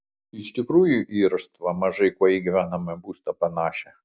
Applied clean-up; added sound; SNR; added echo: none; none; none; none.